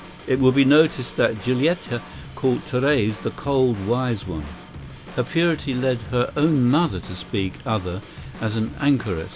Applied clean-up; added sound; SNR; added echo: none; Drum / Drum kit; 16 dB; none.